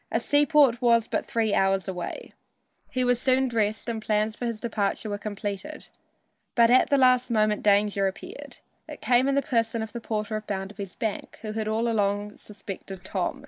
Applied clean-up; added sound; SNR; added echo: neural mask model Resemble Enhance denoiser.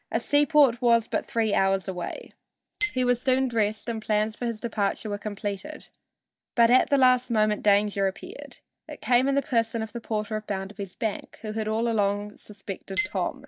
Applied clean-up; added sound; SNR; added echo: neural mask model DeepFilterNet 3.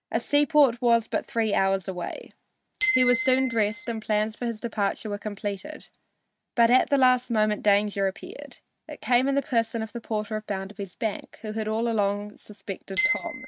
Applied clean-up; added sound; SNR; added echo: neural mask model RNNoise.